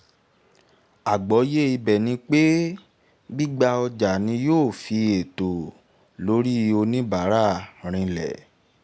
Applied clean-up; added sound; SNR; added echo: none; none; none; none.